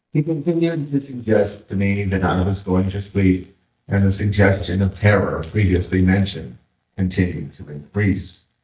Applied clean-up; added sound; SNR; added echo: neural mask model DeepFilterNet 3.